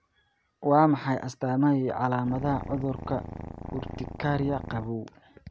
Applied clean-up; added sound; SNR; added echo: none; Purr; 10 dB; none.